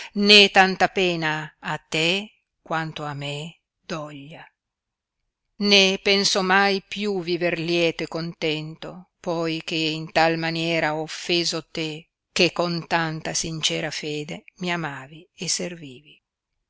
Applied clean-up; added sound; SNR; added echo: none; none; none; none.